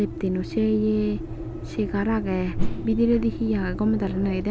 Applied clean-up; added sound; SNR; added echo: none; Whoosh, swoosh, swish + Engine; 5 dB; none.